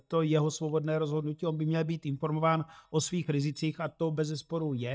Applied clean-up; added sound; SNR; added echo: neural mask model DeepFilterNet 3.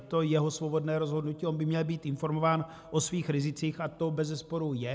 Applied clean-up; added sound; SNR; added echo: none; none; none; none.